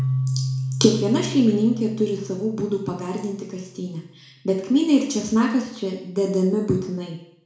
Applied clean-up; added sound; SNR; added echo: none; Keyboard (musical); 9 dB; reverberation time 0.6 s.